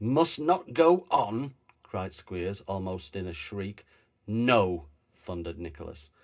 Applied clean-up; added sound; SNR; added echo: none; none; none; reverberation time 0.2 s.